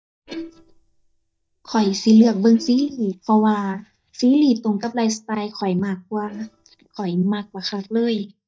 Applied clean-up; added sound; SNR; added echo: neural mask model DeepFilterNet 3.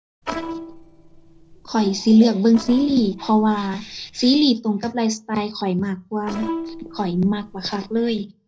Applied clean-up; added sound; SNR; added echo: neural separator model SepFormer DNS4.